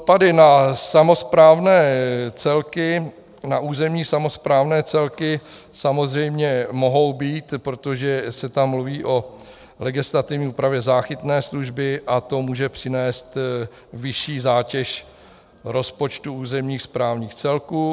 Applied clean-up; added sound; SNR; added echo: none; none; none; none.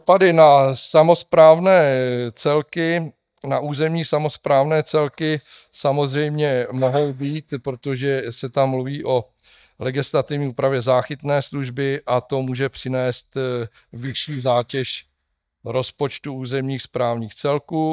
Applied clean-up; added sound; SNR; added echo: neural mask model DeepFilterNet 3.